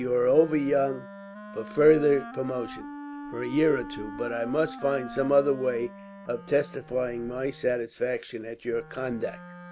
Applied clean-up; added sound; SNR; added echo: none; Wind instrument, woodwind instrument; 15 dB; none.